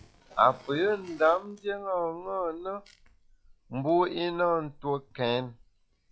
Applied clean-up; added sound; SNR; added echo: classical method log-MMSE.